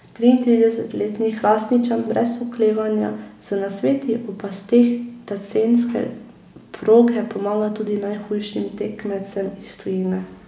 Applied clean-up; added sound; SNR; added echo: none; none; none; none.